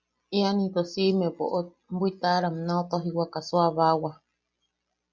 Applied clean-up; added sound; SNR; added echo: none; none; none; none.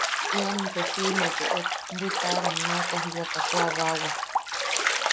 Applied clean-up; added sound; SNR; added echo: none; Bathtub (filling or washing); -5 dB; none.